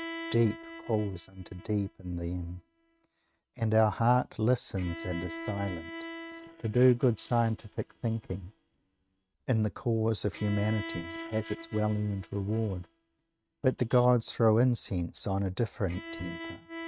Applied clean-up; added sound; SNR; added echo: neural mask model RNNoise.